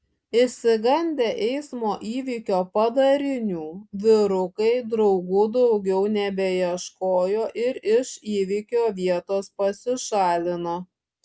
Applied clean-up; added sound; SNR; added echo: none; none; none; none.